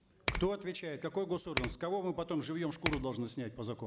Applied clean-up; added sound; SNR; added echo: none; Finger snapping; -3 dB; none.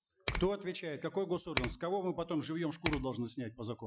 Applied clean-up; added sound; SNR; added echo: classical method Wiener filter.